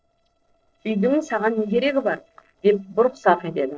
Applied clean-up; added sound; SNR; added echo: neural separator model SepFormer DNS4.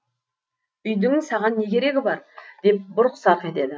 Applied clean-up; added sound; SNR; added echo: none; none; none; none.